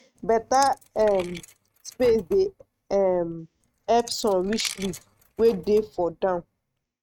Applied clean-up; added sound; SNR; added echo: neural mask model RNNoise.